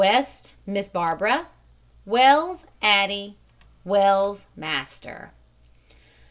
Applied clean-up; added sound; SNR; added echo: none; none; none; none.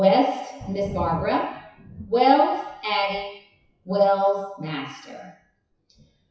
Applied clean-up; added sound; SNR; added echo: classical method WPE with log-MMSE.